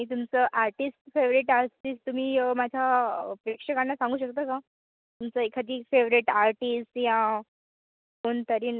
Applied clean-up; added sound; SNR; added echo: none; none; none; none.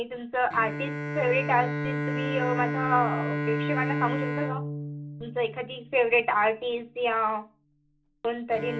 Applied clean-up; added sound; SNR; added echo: none; Bowed string instrument; 4 dB; reverberation time 0.2 s.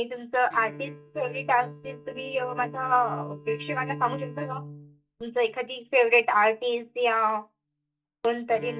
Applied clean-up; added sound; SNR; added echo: neural mask model DeepFilterNet 3.